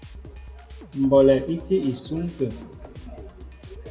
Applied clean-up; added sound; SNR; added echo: none; Drum kit; 17 dB; reverberation time 1.3 s.